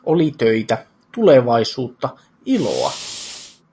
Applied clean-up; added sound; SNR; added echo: none; Fire; 14 dB; none.